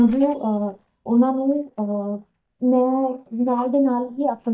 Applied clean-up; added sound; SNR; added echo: neural mask model DeepFilterNet 3.